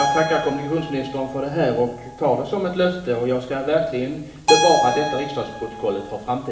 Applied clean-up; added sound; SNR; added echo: none; Keyboard (musical); 5 dB; reverberation time 0.9 s.